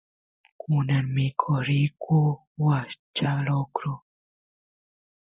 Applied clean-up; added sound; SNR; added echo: none; none; none; none.